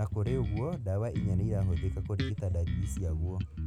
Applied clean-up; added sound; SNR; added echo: none; Bass guitar; 4 dB; none.